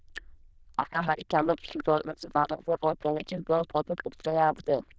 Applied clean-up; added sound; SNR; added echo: neural diffusion model UNIVERSE++.